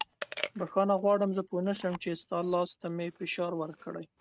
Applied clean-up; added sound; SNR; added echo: neural mask model RNNoise.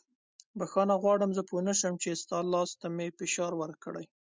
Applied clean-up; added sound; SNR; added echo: none; none; none; none.